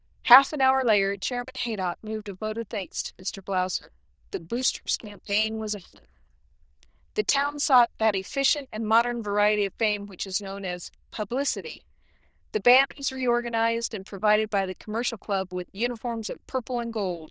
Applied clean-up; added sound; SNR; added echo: neural diffusion model UNIVERSE++.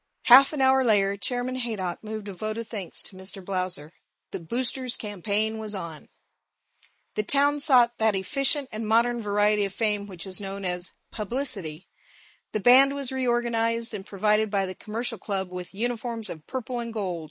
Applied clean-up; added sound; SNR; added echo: neural mask model Resemble Enhance denoiser.